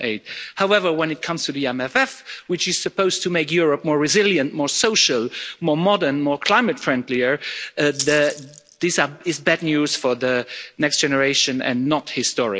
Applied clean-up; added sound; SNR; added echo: none; Rattle (instrument); 13 dB; none.